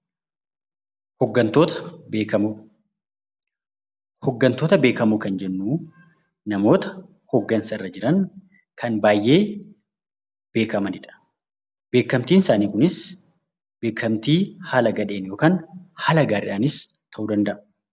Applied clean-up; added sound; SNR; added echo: none; none; none; none.